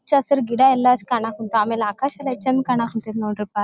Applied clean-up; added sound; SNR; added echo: none; none; none; none.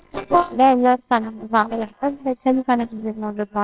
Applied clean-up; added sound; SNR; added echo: neural separator model SepFormer WHAMR!.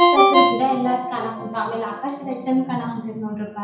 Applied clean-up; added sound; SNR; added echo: none; Ringtone; -2 dB; reverberation time 0.5 s.